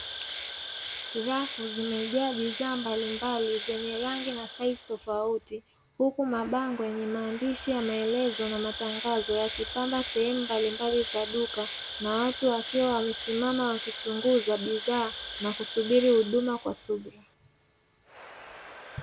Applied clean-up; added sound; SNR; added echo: none; Insect; 9 dB; none.